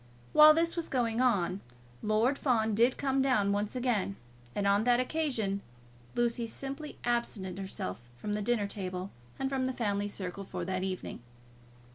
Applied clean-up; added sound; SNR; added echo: none; none; none; none.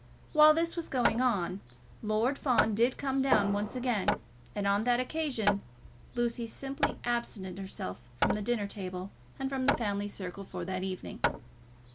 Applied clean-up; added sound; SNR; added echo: none; Hammer + Fireworks; 6 dB; none.